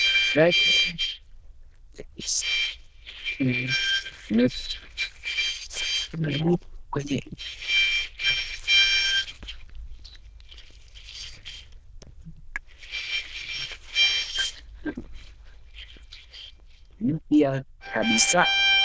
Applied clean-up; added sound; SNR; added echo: neural diffusion model UNIVERSE++.